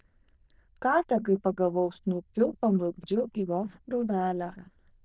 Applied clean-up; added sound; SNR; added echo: neural diffusion model UNIVERSE++.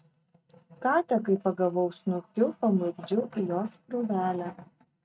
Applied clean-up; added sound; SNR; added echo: neural mask model RNNoise.